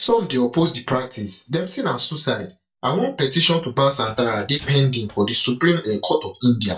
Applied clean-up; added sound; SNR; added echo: neural mask model DeepFilterNet 3.